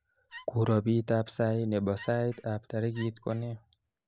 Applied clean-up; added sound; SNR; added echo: none; Wood; 20 dB; none.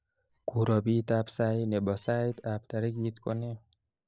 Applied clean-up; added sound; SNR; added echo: neural separator model SepFormer DNS4.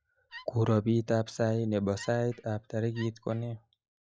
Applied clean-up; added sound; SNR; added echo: classical method log-MMSE.